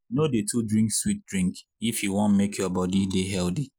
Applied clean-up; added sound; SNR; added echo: none; none; none; none.